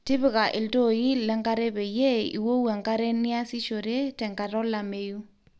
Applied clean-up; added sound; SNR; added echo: none; none; none; none.